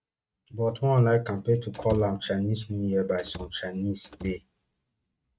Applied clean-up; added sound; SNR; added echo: neural mask model RNNoise.